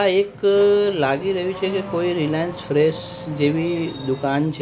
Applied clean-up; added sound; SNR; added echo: none; Accelerating, revving, vroom / Car; 15 dB; none.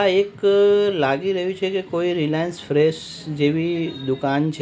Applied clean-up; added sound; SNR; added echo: none; none; none; none.